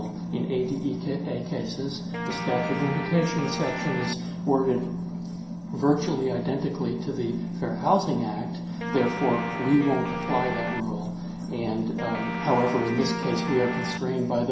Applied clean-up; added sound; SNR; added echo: none; Guitar; 6 dB; reverberation time 0.5 s.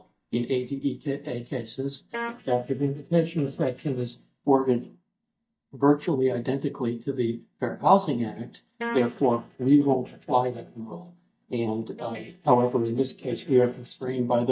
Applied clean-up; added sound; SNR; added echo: neural mask model DeepFilterNet 3.